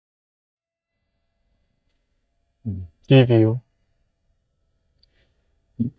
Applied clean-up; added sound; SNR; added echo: neural mask model DeepFilterNet 3.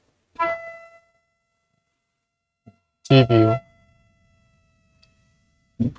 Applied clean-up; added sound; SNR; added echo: neural mask model RNNoise.